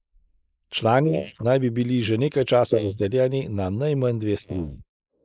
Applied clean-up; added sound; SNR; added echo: neural mask model Resemble Enhance denoiser.